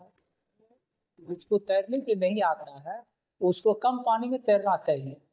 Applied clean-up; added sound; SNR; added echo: neural mask model DeepFilterNet 3.